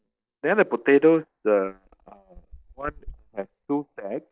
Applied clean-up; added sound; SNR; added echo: neural mask model DeepFilterNet 3.